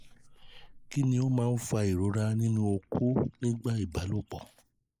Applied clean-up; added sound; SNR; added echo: neural mask model Resemble Enhance denoiser.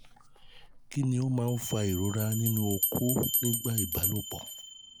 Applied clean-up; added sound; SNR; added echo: none; Bell; 4 dB; none.